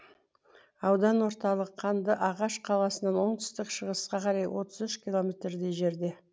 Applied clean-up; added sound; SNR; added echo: none; none; none; none.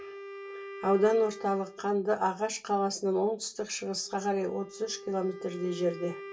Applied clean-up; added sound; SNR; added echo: none; Wind instrument, woodwind instrument; 15 dB; reverberation time 0.2 s.